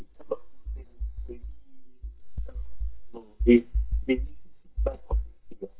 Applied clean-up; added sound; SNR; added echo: neural mask model DeepFilterNet 3.